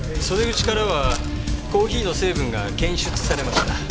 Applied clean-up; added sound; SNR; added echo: none; Mechanisms; 10 dB; none.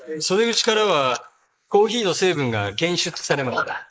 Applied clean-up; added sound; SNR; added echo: neural mask model Resemble Enhance denoiser.